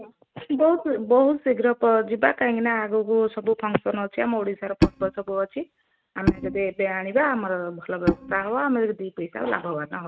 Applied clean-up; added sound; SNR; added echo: neural mask model RNNoise.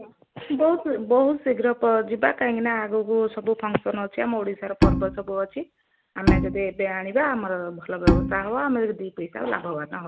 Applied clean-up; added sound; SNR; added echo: none; Bowed string instrument; -1 dB; none.